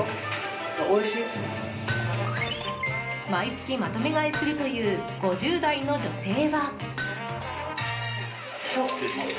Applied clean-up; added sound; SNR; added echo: none; Hammer; 12 dB; reverberation time 0.5 s.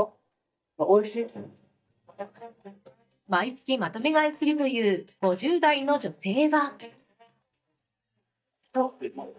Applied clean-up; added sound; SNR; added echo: neural mask model DeepFilterNet 3.